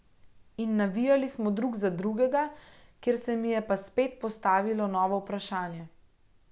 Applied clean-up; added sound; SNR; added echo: none; none; none; none.